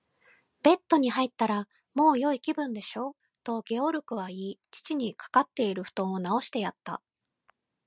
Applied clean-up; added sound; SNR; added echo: none; none; none; none.